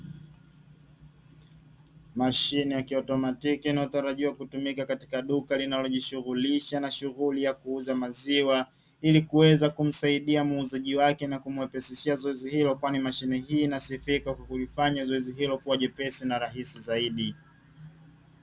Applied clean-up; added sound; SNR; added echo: none; none; none; none.